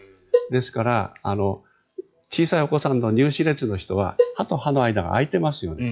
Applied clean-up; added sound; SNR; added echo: classical method log-MMSE.